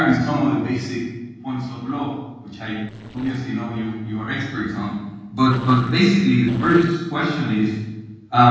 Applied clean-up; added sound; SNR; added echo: neural separator model SepFormer DNS4.